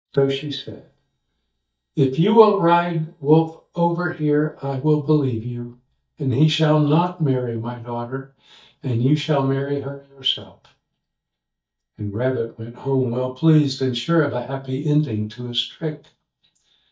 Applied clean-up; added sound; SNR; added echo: neural mask model DeepFilterNet 3.